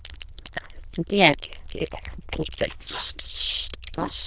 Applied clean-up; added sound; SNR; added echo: neural diffusion model UNIVERSE++.